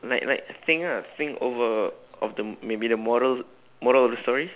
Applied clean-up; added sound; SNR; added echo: none; none; none; none.